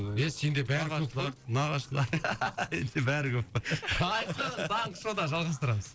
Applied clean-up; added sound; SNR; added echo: neural separator model SepFormer DNS4.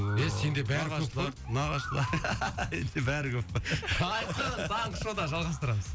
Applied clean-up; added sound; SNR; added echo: none; Motor vehicle (road) / Siren; 16 dB; none.